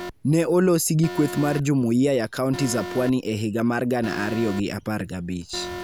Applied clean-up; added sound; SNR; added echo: none; Alarm; 14 dB; none.